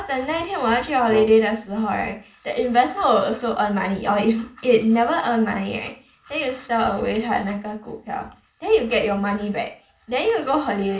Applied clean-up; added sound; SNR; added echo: none; Brass instrument; 14 dB; reverberation time 0.4 s.